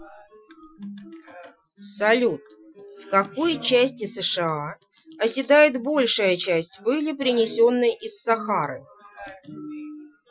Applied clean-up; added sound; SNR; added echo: classical method Wiener filter.